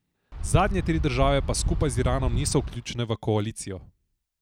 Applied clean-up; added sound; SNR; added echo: none; Wind; 1 dB; none.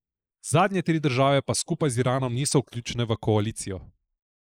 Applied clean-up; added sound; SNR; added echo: neural mask model Resemble Enhance denoiser.